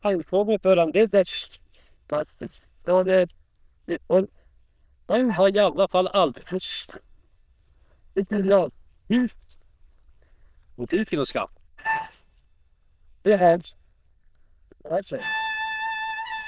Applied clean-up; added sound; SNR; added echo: neural diffusion model UNIVERSE++.